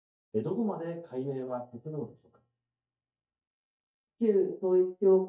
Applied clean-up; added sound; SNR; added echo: neural mask model DeepFilterNet 3.